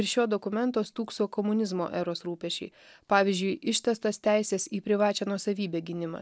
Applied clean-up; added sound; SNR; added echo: none; none; none; none.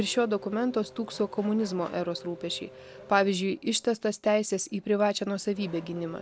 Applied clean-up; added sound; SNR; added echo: none; Race car, auto racing / Accelerating, revving, vroom; 20 dB; none.